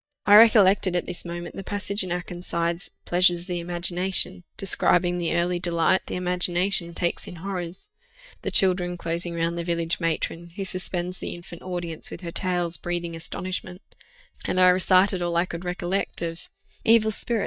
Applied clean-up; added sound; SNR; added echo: neural mask model DeepFilterNet 3.